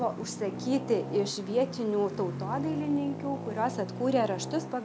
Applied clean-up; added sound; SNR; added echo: none; Traffic noise, roadway noise; 8 dB; none.